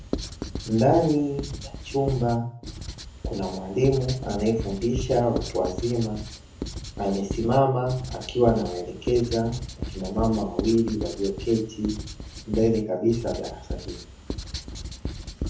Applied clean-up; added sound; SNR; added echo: none; Writing; 9 dB; reverberation time 0.6 s.